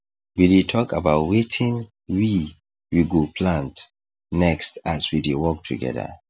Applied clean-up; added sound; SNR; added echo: none; none; none; none.